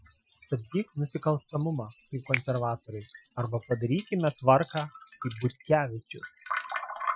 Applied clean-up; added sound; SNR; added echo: classical method Wiener filter.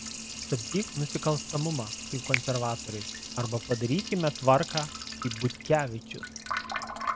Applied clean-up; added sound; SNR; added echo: none; Liquid + Finger snapping; 6 dB; none.